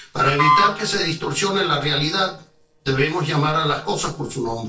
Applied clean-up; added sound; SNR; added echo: neural separator model SepFormer DNS4.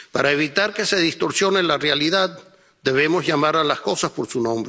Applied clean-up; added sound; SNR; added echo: none; none; none; none.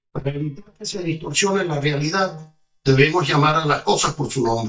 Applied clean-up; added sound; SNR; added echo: neural mask model DeepFilterNet 3.